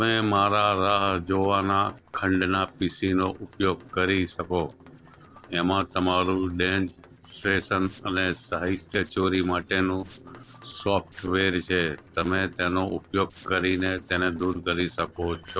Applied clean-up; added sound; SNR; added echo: neural separator model SepFormer DNS4.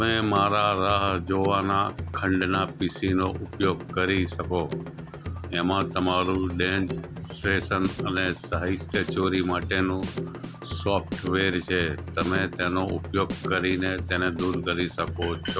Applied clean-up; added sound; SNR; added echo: none; Drum kit; 8 dB; none.